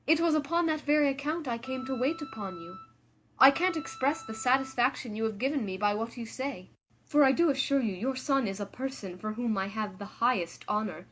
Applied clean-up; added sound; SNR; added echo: none; Wind instrument, woodwind instrument; 17 dB; none.